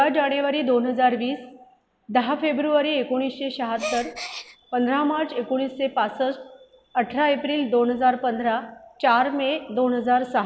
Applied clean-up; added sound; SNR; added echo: none; Gasp; 10 dB; none.